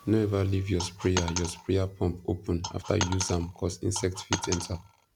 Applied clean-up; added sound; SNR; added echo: none; Coin (dropping); 8 dB; none.